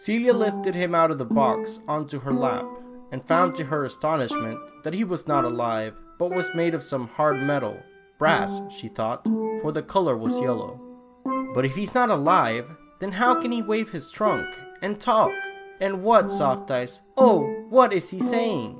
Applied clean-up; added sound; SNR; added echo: none; Percussion; 7 dB; none.